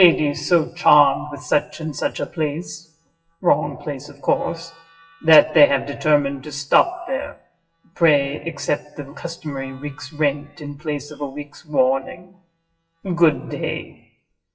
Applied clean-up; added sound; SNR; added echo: classical method WPE with log-MMSE.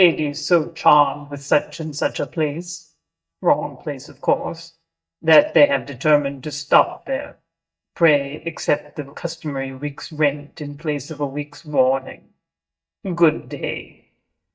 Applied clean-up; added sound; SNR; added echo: neural mask model DeepFilterNet 3.